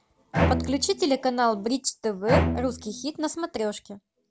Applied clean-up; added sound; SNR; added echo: none; Bowed string instrument; 2 dB; none.